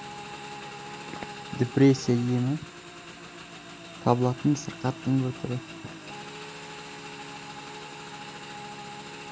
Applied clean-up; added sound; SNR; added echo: none; Motorcycle / Engine; 11 dB; none.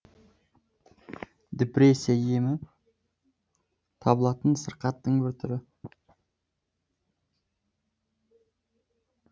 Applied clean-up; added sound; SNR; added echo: none; none; none; none.